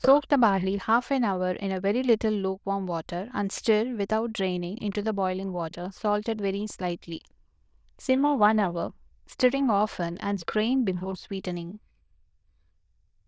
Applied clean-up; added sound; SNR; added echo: neural diffusion model UNIVERSE++.